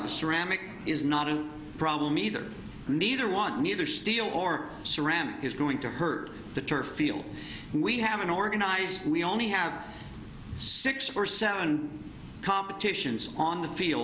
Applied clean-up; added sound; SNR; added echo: none; none; none; none.